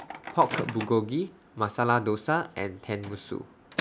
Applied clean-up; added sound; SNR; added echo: none; Microwave oven; 11 dB; none.